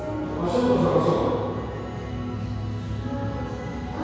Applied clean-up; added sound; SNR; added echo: none; none; none; reverberation time 2.0 s.